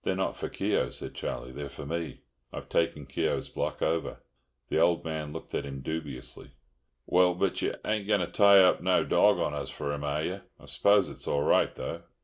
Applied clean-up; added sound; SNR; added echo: neural mask model Resemble Enhance denoiser.